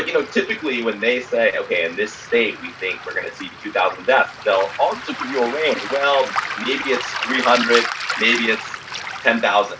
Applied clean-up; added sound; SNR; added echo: none; Waves, surf; 8 dB; none.